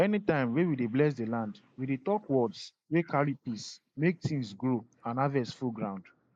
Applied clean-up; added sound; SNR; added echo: neural mask model Resemble Enhance denoiser.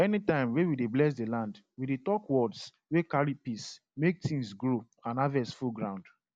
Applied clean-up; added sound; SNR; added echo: none; none; none; none.